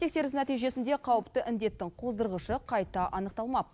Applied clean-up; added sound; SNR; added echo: none; none; none; none.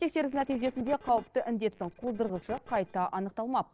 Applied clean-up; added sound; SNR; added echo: neural separator model SepFormer DNS4.